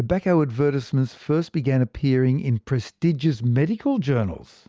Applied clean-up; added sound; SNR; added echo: none; none; none; none.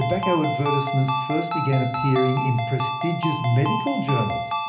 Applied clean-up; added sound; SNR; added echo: none; Ringtone; 3 dB; reverberation time 0.5 s.